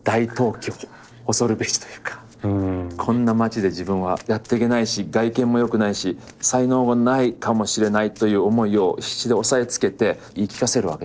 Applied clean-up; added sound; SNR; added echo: neural separator model SepFormer DNS4.